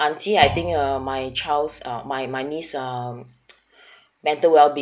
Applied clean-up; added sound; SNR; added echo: none; Thump, thud; 15 dB; none.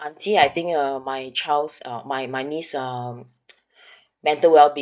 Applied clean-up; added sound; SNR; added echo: neural mask model DeepFilterNet 3.